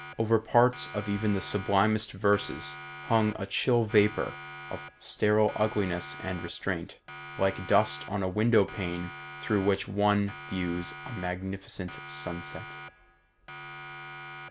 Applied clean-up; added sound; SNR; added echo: none; Siren; 15 dB; none.